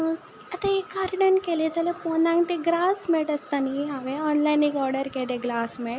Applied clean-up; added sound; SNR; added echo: none; none; none; none.